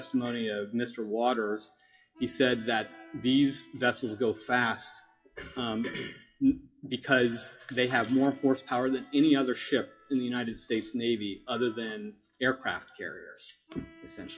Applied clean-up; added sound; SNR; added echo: classical method WPE with log-MMSE.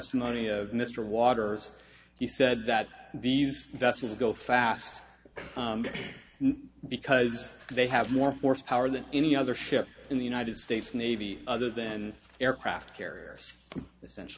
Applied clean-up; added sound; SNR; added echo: none; none; none; none.